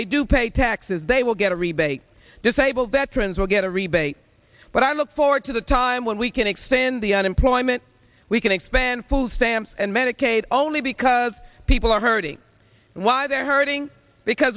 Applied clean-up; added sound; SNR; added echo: none; none; none; none.